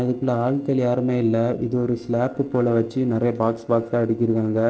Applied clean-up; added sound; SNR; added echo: neural separator model SepFormer DNS4.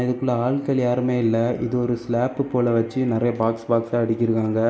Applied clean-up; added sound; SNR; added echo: none; none; none; none.